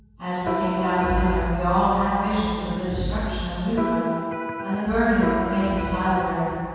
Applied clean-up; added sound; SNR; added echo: none; Electric guitar; 5 dB; reverberation time 2.1 s.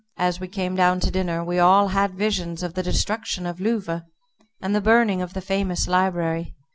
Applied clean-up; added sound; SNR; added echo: none; none; none; none.